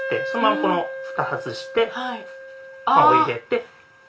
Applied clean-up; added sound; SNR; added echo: none; Wind instrument, woodwind instrument; 11 dB; reverberation time 0.3 s.